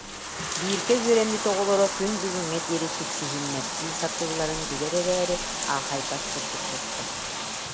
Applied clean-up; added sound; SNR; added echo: none; Bathtub (filling or washing); 3 dB; none.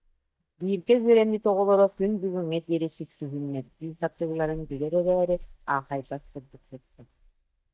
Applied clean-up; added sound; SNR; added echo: neural mask model DeepFilterNet 3.